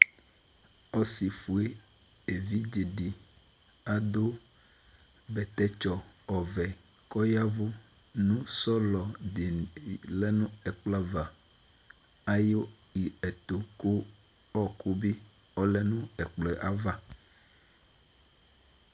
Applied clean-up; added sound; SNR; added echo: none; none; none; none.